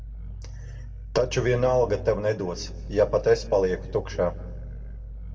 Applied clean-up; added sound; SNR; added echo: none; Growling; 10 dB; reverberation time 1.2 s.